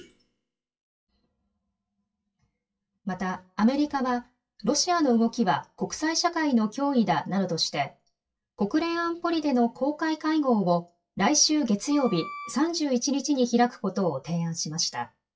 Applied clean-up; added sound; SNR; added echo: classical method WPE with log-MMSE.